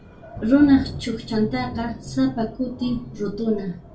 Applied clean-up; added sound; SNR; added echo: none; Thunder; 15 dB; reverberation time 0.2 s.